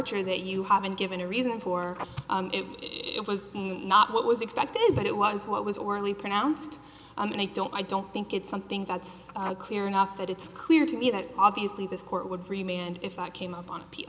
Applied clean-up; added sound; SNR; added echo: none; Telephone; 19 dB; none.